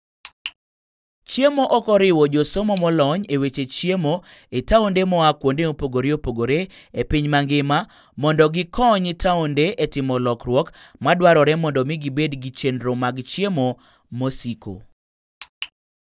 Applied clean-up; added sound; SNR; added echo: none; Coin (dropping); 19 dB; none.